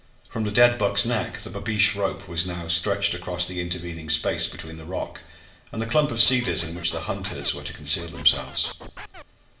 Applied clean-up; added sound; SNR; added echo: none; Scratching (performance technique); 15 dB; reverberation time 0.7 s.